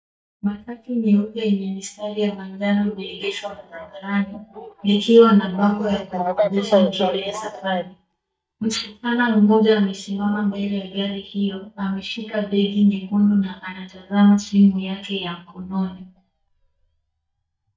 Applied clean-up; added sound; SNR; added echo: neural mask model DeepFilterNet 3.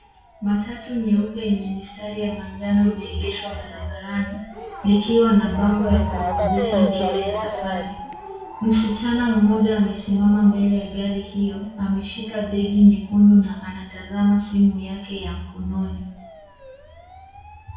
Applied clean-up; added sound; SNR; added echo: none; Motor vehicle (road) / Siren; 12 dB; reverberation time 0.6 s.